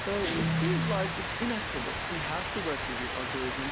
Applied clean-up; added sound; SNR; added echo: none; Guitar + Rain; -3 dB; none.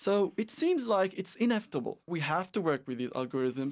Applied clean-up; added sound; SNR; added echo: none; none; none; none.